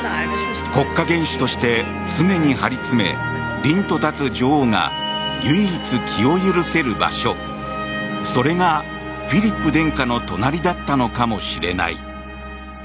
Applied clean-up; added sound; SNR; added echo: none; none; none; none.